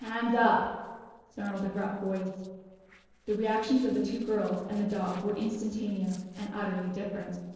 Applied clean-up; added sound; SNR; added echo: neural separator model SepFormer DNS4.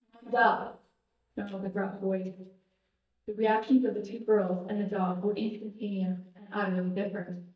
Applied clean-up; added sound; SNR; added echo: neural mask model DeepFilterNet 3.